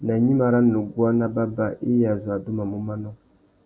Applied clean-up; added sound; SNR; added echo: none; none; none; none.